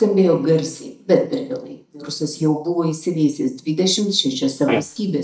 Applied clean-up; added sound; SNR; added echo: neural mask model DeepFilterNet 3.